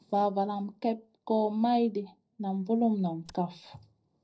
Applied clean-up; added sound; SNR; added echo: neural separator model SepFormer DNS4.